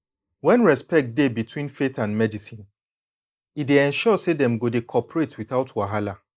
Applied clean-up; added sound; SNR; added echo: neural mask model Resemble Enhance denoiser.